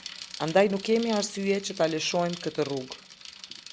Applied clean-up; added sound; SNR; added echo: none; Bicycle; 15 dB; none.